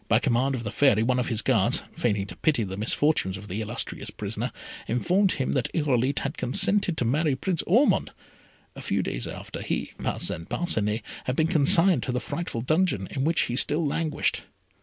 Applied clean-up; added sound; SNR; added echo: none; none; none; none.